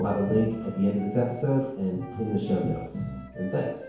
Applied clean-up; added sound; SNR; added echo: none; Wind instrument, woodwind instrument; 16 dB; reverberation time 1.0 s.